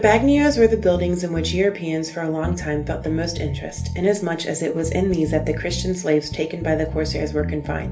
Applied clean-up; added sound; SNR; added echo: none; Bass guitar; 8 dB; reverberation time 0.3 s.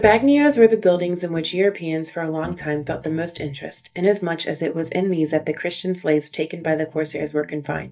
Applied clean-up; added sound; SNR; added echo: neural mask model DeepFilterNet 3.